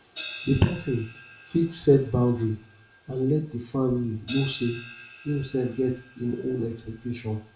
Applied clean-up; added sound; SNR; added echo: none; Crash cymbal; 15 dB; reverberation time 0.4 s.